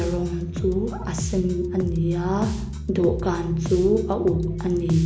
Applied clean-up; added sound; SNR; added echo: none; Bass guitar; 7 dB; none.